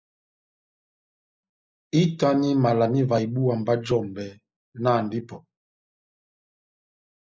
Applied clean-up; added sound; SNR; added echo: neural mask model Resemble Enhance denoiser.